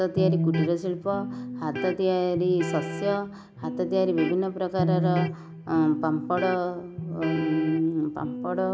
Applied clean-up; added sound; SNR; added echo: none; Electric guitar; 4 dB; none.